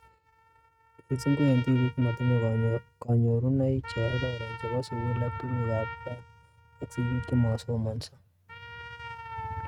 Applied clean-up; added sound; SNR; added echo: neural mask model RNNoise.